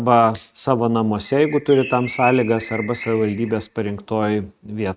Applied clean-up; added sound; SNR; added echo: neural mask model RNNoise.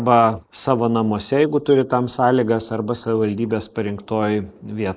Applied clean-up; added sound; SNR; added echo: neural mask model Resemble Enhance denoiser.